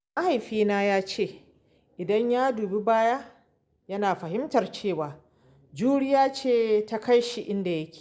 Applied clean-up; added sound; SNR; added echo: none; none; none; none.